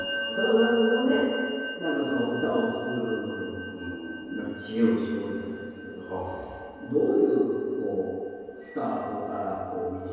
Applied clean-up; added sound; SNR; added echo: none; Musical instrument; 11 dB; reverberation time 2.2 s.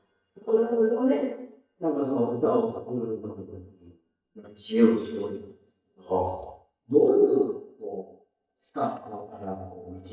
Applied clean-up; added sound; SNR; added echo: neural mask model DeepFilterNet 3.